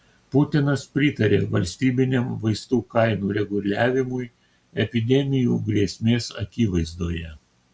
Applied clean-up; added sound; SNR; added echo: none; none; none; none.